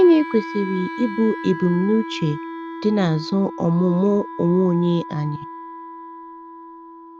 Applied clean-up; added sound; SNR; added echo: none; Wind instrument, woodwind instrument; 12 dB; none.